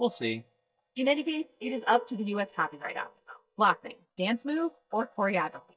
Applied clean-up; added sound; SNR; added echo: neural mask model DeepFilterNet 3.